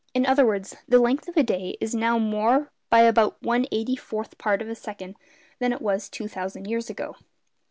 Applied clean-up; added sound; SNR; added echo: none; none; none; none.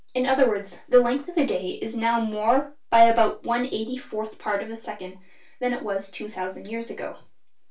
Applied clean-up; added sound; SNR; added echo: none; none; none; reverberation time 0.3 s.